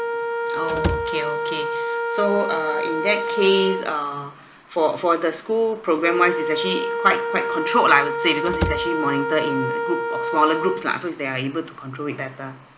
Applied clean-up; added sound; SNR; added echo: none; Slam / Wood + Wind instrument, woodwind instrument; 3 dB; none.